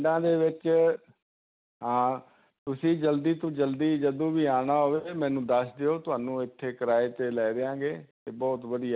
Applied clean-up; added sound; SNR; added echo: none; none; none; none.